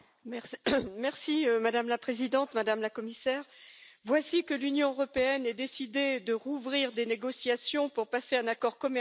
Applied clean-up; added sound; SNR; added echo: none; none; none; none.